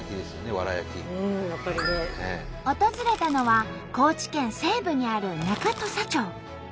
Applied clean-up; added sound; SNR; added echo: none; Crackle; 16 dB; none.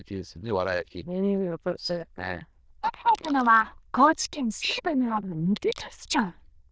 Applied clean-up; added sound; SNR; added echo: neural diffusion model UNIVERSE++.